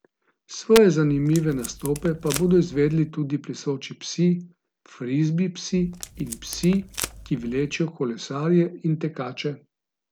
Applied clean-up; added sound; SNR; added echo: none; Packing tape, duct tape; 14 dB; none.